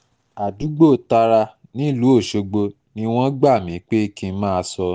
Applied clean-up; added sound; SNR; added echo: none; none; none; none.